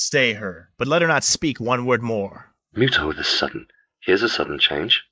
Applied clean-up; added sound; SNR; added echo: neural mask model Resemble Enhance denoiser.